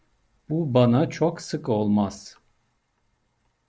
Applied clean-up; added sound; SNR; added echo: none; none; none; none.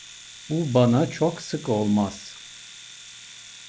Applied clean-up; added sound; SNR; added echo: none; Domestic sounds, home sounds; 18 dB; none.